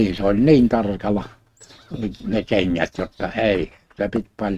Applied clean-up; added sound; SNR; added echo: neural mask model RNNoise.